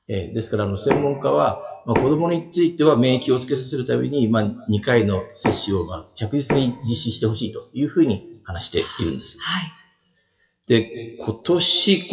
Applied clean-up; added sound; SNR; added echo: classical method WPE with log-MMSE.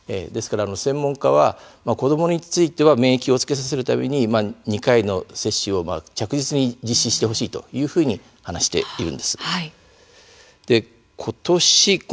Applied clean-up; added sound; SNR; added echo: none; none; none; none.